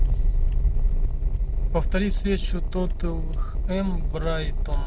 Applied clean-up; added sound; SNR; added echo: neural separator model SepFormer DNS4.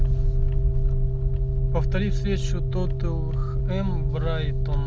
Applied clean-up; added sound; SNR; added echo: none; Organ; 5 dB; none.